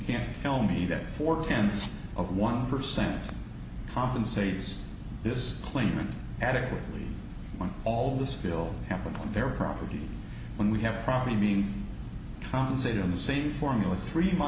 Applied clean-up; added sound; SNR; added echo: none; none; none; none.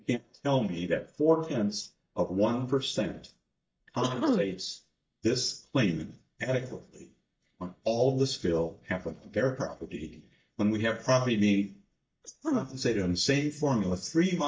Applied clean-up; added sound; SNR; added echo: neural mask model DeepFilterNet 3.